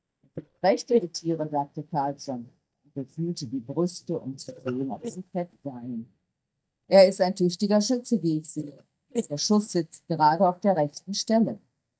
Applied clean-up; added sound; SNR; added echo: neural mask model DeepFilterNet 3.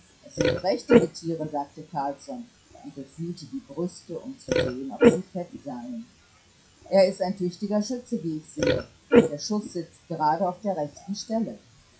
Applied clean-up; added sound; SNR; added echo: classical method WPE with log-MMSE.